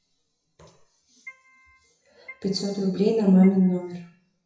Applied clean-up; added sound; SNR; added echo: classical method WPE with log-MMSE.